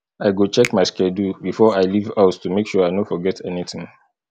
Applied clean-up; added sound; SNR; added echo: none; Finger snapping; 18 dB; none.